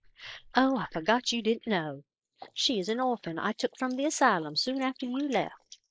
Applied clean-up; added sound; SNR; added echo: neural mask model Resemble Enhance denoiser.